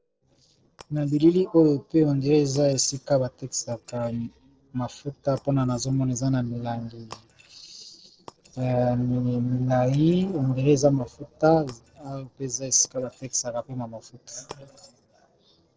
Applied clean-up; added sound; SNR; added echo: neural separator model SepFormer DNS4.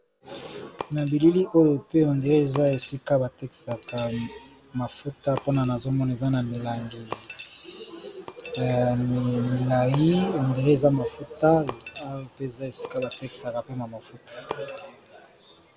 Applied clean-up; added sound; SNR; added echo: none; Shatter; 18 dB; none.